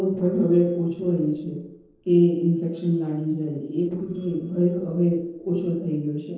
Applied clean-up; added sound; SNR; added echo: neural separator model SepFormer DNS4.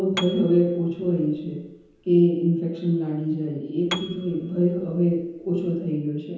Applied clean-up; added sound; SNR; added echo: none; Piano; 16 dB; reverberation time 0.9 s.